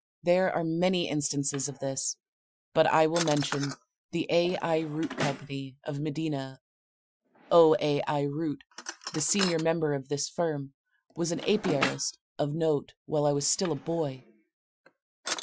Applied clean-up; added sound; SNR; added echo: classical method Wiener filter.